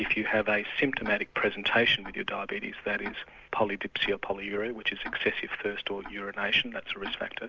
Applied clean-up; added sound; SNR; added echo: none; Tick-tock; 19 dB; none.